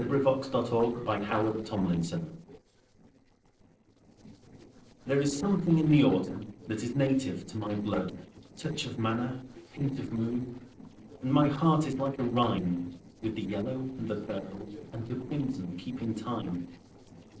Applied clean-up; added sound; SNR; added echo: neural separator model SepFormer DNS4.